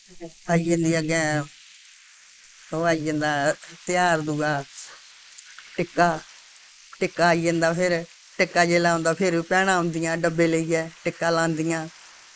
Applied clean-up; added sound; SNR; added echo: neural mask model Resemble Enhance denoiser.